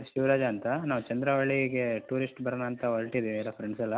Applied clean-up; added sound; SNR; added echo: none; none; none; none.